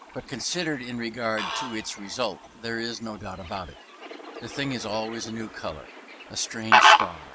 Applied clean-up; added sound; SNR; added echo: none; Fowl; -5 dB; none.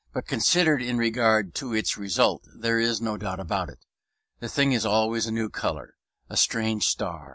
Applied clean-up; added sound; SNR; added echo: none; none; none; none.